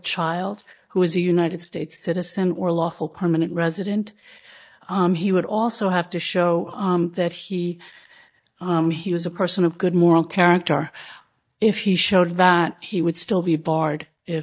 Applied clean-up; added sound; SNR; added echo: neural mask model DeepFilterNet 3.